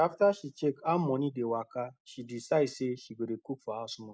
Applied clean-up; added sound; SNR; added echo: none; none; none; none.